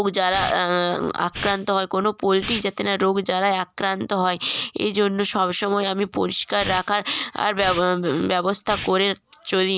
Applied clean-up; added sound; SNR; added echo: none; Hiss; 15 dB; none.